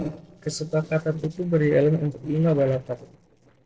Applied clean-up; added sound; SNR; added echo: neural separator model SepFormer DNS4.